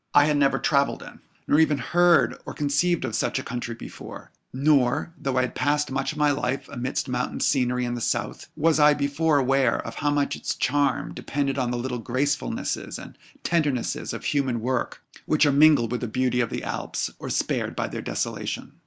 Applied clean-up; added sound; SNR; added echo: none; none; none; none.